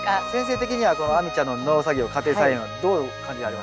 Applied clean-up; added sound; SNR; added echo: none; Bowed string instrument; 10 dB; none.